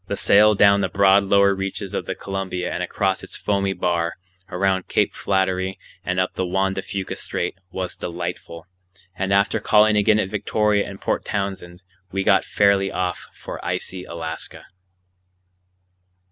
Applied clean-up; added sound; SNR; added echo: none; none; none; none.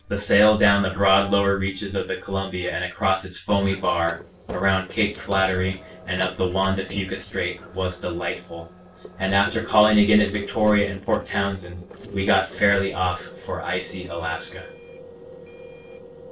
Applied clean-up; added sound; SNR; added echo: neural separator model SepFormer DNS4.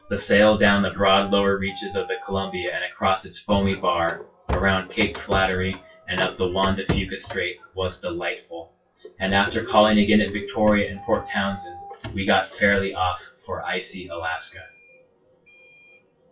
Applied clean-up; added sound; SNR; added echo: classical method WPE with log-MMSE.